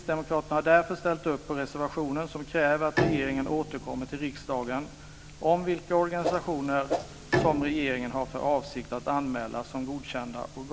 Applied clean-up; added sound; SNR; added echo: none; Bowed string instrument + Whoosh, swoosh, swish; 8 dB; none.